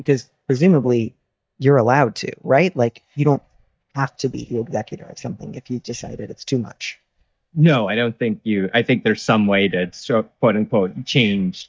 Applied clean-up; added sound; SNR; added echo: neural mask model DeepFilterNet 3.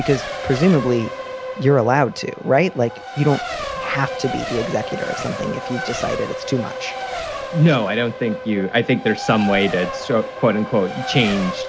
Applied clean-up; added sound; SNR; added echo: none; Race car, auto racing; 8 dB; none.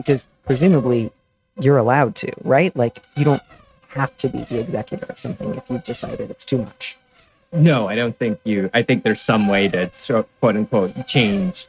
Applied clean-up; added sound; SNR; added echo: neural mask model RNNoise.